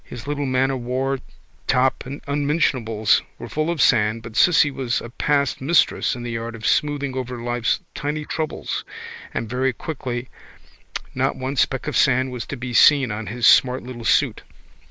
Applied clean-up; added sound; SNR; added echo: neural mask model Resemble Enhance denoiser.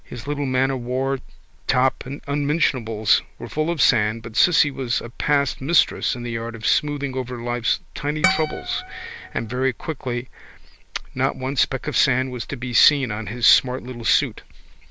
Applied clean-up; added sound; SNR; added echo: none; Harp; 5 dB; none.